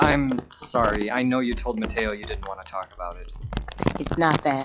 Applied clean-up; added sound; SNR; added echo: classical method log-MMSE.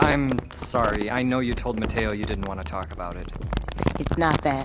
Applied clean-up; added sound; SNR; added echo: none; Crumpling, crinkling; 4 dB; none.